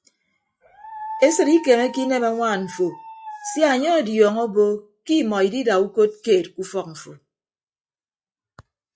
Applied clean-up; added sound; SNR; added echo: classical method log-MMSE.